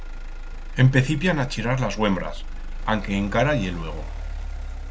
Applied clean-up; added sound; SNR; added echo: none; Motor vehicle (road); 7 dB; none.